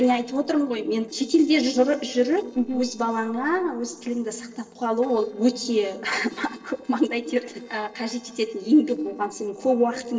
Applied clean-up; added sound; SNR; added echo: neural separator model SepFormer DNS4.